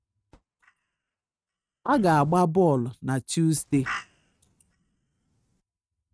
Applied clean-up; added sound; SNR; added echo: neural mask model RNNoise.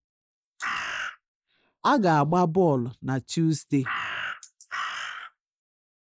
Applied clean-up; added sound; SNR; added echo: neural mask model Resemble Enhance denoiser.